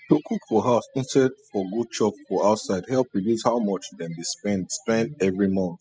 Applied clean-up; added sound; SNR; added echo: classical method spectral subtraction.